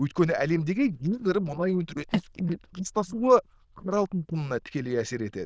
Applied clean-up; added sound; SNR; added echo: neural diffusion model UNIVERSE++.